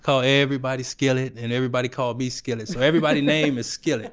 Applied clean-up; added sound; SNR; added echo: none; none; none; none.